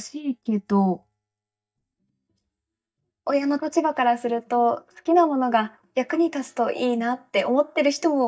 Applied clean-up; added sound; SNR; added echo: neural mask model DeepFilterNet 3.